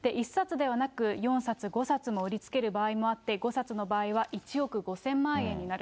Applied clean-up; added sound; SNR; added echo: none; none; none; none.